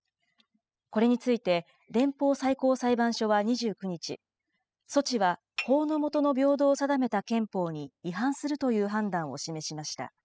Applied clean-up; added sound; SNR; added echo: classical method spectral subtraction.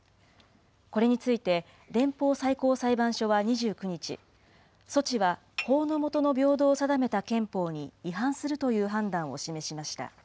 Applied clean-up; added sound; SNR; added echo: none; Dishes, pots, and pans / Chink, clink; 15 dB; none.